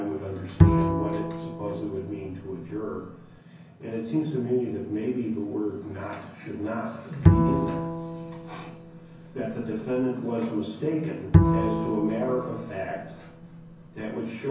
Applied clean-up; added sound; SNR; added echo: none; Bowed string instrument; -5 dB; reverberation time 0.6 s.